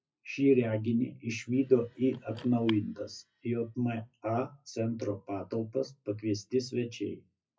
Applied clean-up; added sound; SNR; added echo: classical method WPE with log-MMSE.